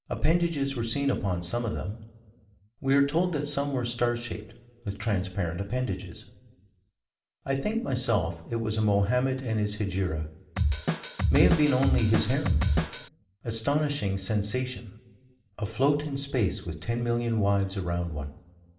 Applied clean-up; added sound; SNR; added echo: none; Drum kit; -2 dB; reverberation time 0.9 s.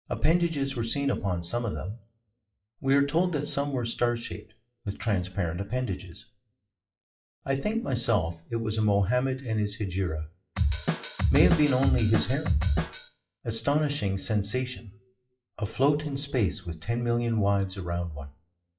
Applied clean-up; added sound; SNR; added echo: classical method WPE with log-MMSE.